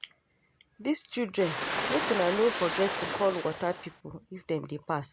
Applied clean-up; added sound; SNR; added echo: none; Ocean; 3 dB; none.